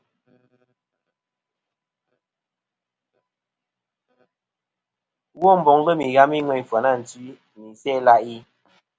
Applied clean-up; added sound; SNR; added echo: none; none; none; none.